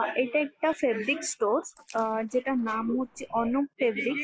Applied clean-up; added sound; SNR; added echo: neural mask model Resemble Enhance denoiser.